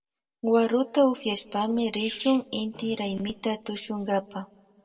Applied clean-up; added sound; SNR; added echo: none; Sneeze; 18 dB; reverberation time 1.5 s.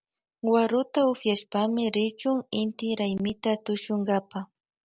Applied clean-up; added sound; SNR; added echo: none; none; none; none.